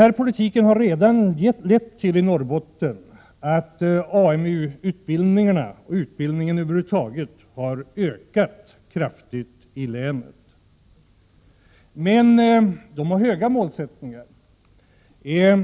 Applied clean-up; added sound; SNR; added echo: none; none; none; none.